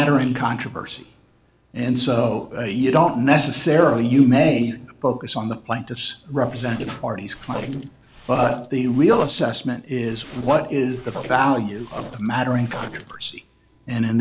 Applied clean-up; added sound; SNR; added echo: neural separator model SepFormer DNS4.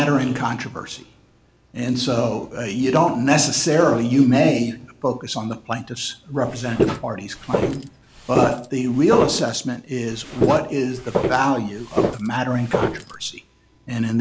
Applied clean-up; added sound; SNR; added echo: none; Walk, footsteps; 4 dB; none.